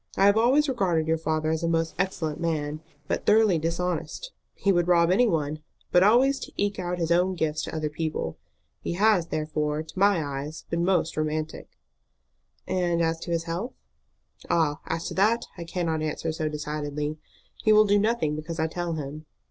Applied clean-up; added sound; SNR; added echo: neural separator model SepFormer DNS4.